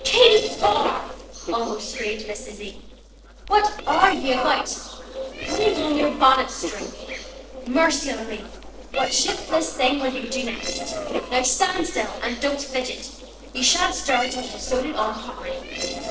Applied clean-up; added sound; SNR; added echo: neural separator model SepFormer DNS4.